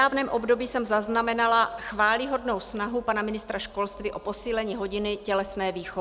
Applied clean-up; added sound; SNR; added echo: none; none; none; none.